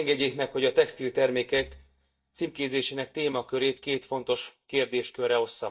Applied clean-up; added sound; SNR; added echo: neural mask model DeepFilterNet 3.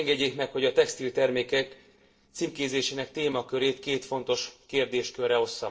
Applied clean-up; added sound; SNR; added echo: neural separator model SepFormer DNS4.